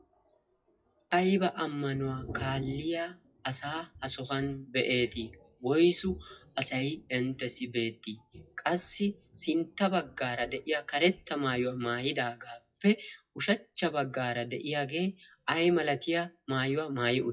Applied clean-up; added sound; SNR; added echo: classical method WPE with log-MMSE.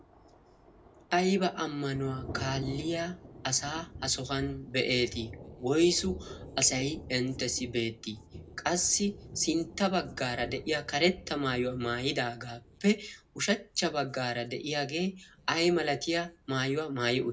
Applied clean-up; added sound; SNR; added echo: none; Thunder; 16 dB; reverberation time 0.2 s.